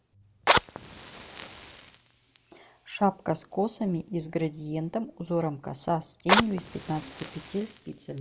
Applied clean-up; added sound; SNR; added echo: none; Fire; 1 dB; none.